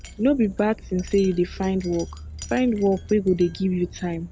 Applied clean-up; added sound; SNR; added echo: none; Wind chime; 16 dB; none.